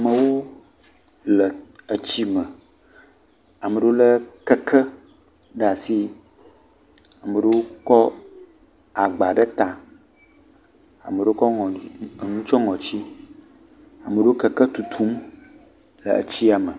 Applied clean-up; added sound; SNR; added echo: none; none; none; none.